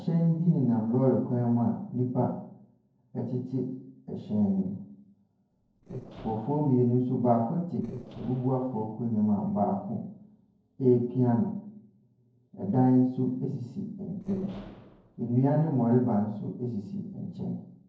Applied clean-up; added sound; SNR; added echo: neural separator model SepFormer DNS4.